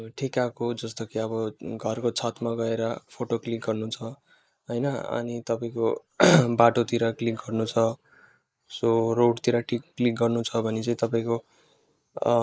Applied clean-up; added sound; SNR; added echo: neural mask model Resemble Enhance denoiser.